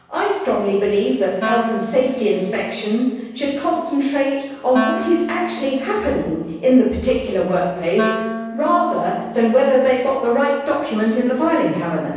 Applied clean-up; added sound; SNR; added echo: none; Wind instrument, woodwind instrument; 10 dB; reverberation time 1.1 s.